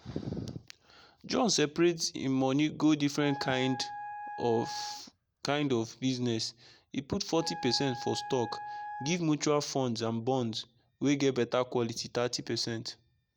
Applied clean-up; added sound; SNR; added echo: none; Wind instrument, woodwind instrument; 12 dB; none.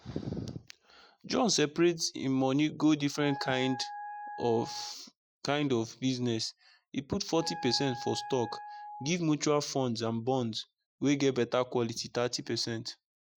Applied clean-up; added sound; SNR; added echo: classical method Wiener filter.